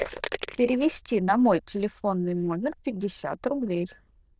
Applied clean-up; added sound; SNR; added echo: neural diffusion model UNIVERSE++.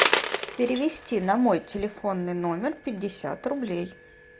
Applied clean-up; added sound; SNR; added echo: none; Coin (dropping); 4 dB; none.